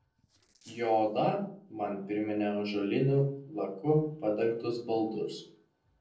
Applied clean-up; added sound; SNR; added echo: neural separator model SepFormer DNS4.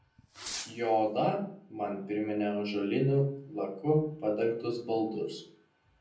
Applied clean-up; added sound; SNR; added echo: none; Fireworks; 13 dB; reverberation time 0.6 s.